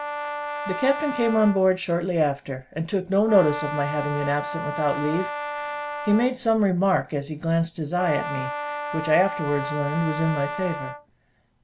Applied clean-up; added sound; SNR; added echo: none; Brass instrument; 8 dB; none.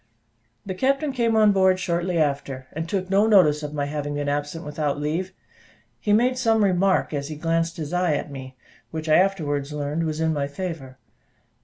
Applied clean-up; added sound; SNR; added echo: none; none; none; none.